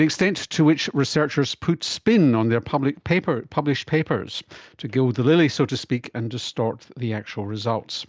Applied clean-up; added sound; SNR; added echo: none; none; none; none.